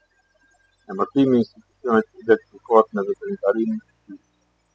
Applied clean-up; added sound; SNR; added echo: classical method spectral subtraction.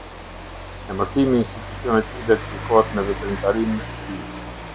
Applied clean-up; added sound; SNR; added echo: none; Rain; 9 dB; none.